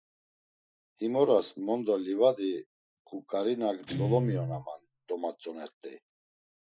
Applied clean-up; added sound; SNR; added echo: classical method Wiener filter.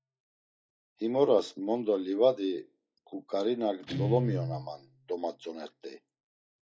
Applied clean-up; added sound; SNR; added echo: classical method log-MMSE.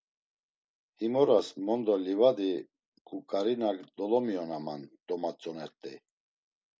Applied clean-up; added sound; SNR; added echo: none; none; none; none.